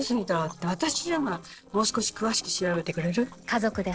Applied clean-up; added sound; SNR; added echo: neural separator model SepFormer DNS4.